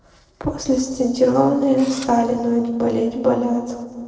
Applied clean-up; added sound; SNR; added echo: neural separator model SepFormer DNS4.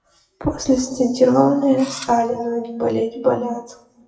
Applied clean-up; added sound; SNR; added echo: classical method WPE with log-MMSE.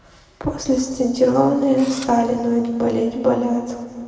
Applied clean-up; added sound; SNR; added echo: none; Engine / Drill; 18 dB; reverberation time 2.4 s.